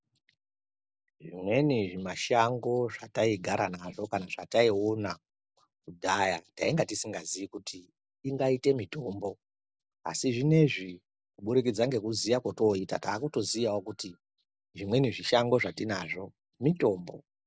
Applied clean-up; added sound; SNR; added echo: none; none; none; none.